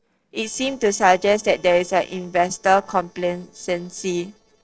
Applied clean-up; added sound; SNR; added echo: neural separator model SepFormer DNS4.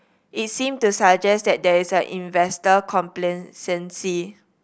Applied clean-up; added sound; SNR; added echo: none; none; none; none.